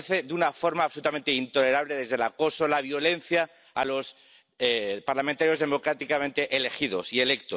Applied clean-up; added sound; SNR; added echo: none; none; none; none.